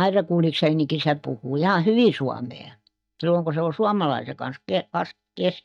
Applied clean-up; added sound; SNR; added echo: neural mask model DeepFilterNet 3.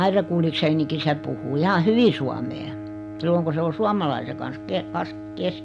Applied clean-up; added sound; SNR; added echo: none; Bowed string instrument; 12 dB; none.